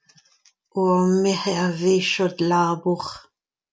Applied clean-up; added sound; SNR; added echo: none; none; none; none.